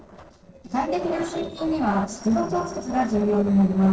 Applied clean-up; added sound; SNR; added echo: neural separator model SepFormer DNS4.